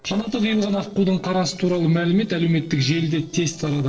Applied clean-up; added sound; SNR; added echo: neural separator model SepFormer DNS4.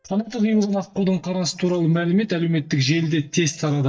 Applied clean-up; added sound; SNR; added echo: neural mask model DeepFilterNet 3.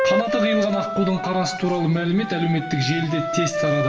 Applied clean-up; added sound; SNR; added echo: none; Wind instrument, woodwind instrument; 3 dB; reverberation time 2.5 s.